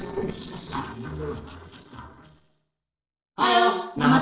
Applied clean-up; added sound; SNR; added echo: neural separator model SepFormer DNS4.